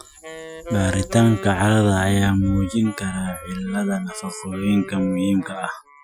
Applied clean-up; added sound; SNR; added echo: classical method Wiener filter.